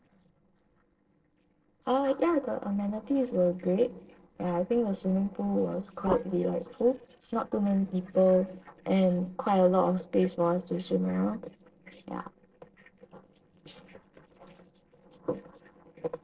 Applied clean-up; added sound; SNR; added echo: neural separator model SepFormer DNS4.